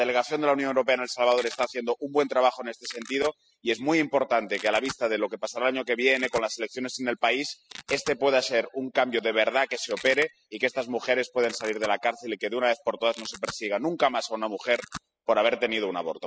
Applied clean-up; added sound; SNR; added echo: classical method spectral subtraction.